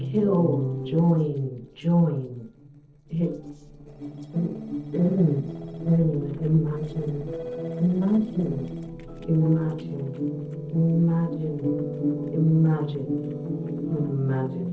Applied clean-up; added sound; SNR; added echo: neural separator model SepFormer DNS4.